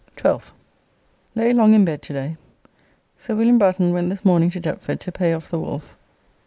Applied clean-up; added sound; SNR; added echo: none; none; none; none.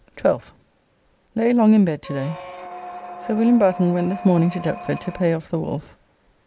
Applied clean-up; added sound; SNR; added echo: none; Squeak; 13 dB; none.